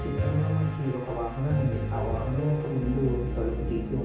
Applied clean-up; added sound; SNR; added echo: none; Piano; 2 dB; reverberation time 0.7 s.